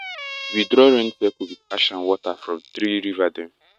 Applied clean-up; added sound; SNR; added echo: neural mask model RNNoise.